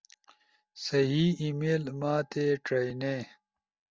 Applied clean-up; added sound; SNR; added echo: neural mask model DeepFilterNet 3.